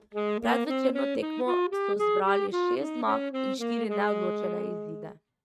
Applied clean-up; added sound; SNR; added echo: neural mask model RNNoise.